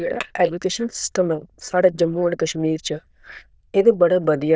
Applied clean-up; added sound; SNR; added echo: neural diffusion model UNIVERSE++.